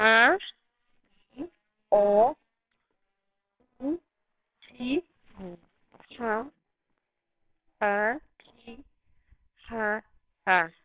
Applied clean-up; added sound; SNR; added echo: neural separator model SepFormer WHAMR!.